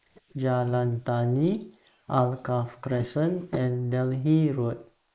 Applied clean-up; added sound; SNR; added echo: neural mask model Resemble Enhance denoiser.